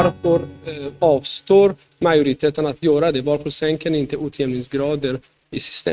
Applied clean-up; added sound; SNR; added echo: neural mask model RNNoise.